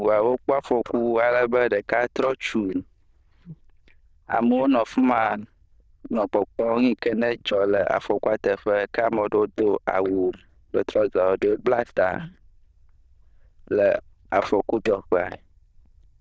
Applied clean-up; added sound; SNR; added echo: neural diffusion model UNIVERSE++.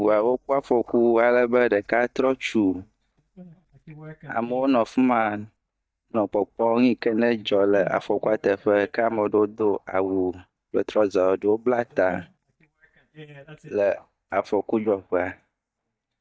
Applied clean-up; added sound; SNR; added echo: neural mask model DeepFilterNet 3.